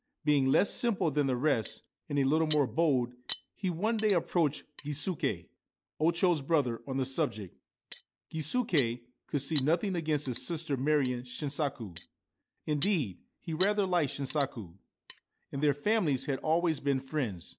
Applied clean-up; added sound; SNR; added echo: neural mask model Resemble Enhance denoiser.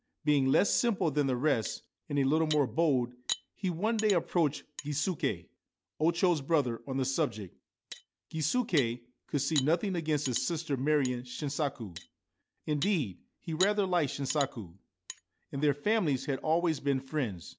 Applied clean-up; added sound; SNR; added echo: none; Cutlery, silverware; 14 dB; none.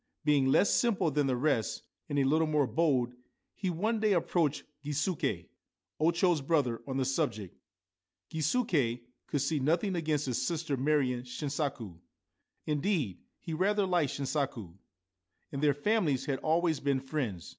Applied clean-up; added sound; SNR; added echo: none; none; none; none.